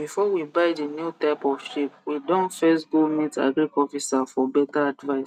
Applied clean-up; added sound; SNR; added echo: none; none; none; none.